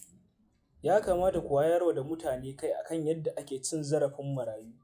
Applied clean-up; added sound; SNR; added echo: classical method log-MMSE.